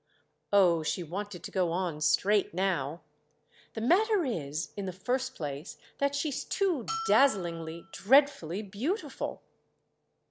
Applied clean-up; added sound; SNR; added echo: none; Bell; 11 dB; none.